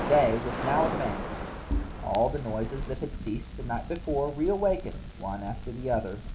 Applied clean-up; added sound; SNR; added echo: none; Crackle; 4 dB; reverberation time 0.5 s.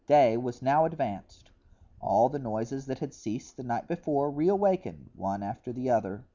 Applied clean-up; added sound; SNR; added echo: none; none; none; none.